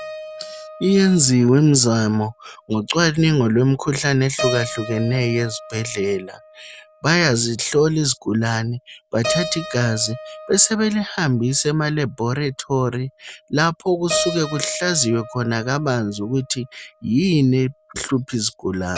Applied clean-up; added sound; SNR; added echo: none; Keyboard (musical); 14 dB; none.